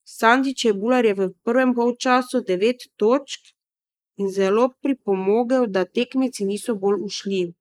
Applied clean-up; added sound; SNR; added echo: neural mask model Resemble Enhance denoiser.